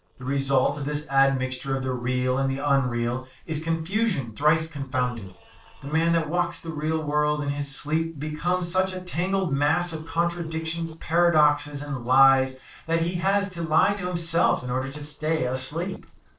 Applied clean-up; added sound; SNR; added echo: neural separator model SepFormer DNS4.